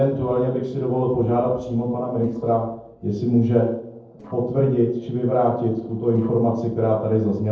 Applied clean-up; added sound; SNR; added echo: neural separator model SepFormer DNS4.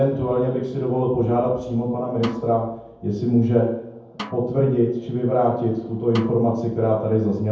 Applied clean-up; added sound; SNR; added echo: none; Snare drum; 18 dB; reverberation time 0.9 s.